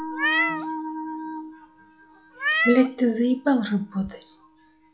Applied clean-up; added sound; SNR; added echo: classical method log-MMSE.